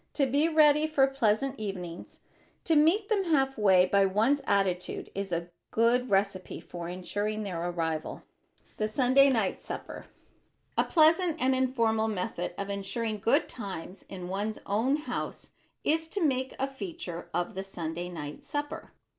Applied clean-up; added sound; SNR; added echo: none; none; none; none.